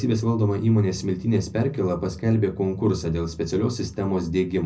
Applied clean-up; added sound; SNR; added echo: none; none; none; reverberation time 0.4 s.